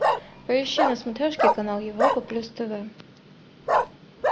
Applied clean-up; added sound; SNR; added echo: none; Bark; -2 dB; none.